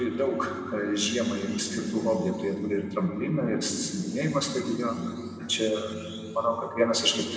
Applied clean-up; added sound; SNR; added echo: none; Drum; 19 dB; reverberation time 2.6 s.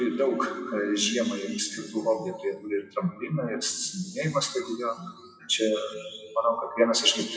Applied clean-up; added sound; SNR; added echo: classical method WPE with log-MMSE.